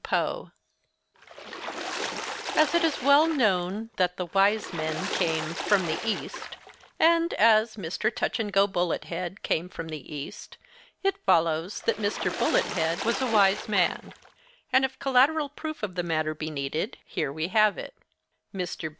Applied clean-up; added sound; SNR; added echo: none; Water / Splash, splatter; 8 dB; none.